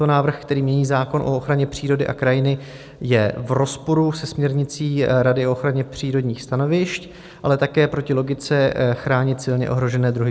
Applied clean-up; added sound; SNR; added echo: none; none; none; none.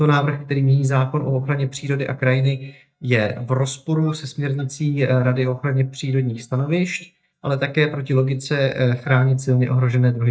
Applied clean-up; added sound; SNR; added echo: neural mask model DeepFilterNet 3.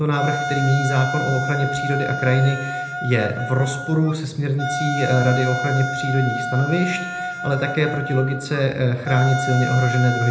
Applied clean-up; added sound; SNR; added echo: none; Wind instrument, woodwind instrument; 6 dB; reverberation time 0.8 s.